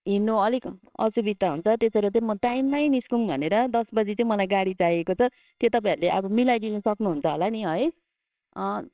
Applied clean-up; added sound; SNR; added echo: neural separator model SepFormer WHAMR!.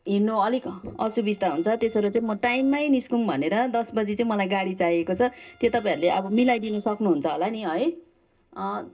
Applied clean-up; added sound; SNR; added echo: neural separator model SepFormer DNS4.